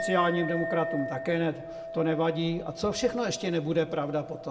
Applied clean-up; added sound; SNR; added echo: none; Chink, clink; 9 dB; reverberation time 0.6 s.